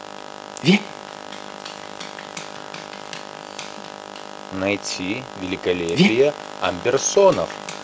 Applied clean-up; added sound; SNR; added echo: none; Dog; 4 dB; none.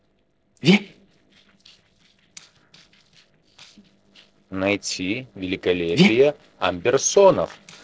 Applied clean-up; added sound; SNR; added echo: neural separator model SepFormer DNS4.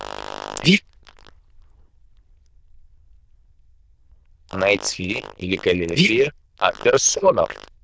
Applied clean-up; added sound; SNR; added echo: neural diffusion model UNIVERSE++.